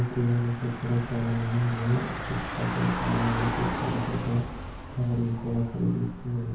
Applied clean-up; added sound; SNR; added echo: none; Engine / Car; 7 dB; reverberation time 0.9 s.